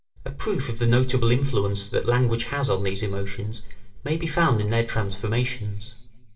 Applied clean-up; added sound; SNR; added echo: none; none; none; reverberation time 0.8 s.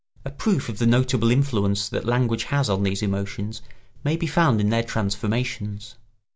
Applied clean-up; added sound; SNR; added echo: none; none; none; none.